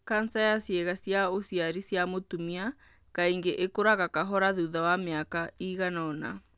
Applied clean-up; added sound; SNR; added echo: none; none; none; none.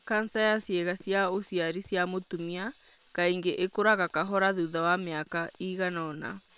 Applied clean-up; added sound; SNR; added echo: neural separator model SepFormer WHAM!.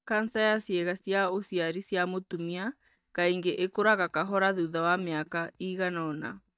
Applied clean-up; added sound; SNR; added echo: neural mask model DeepFilterNet 3.